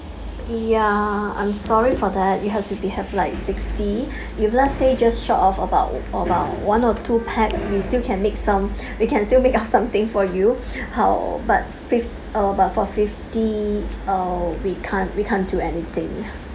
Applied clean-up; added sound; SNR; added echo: none; none; none; none.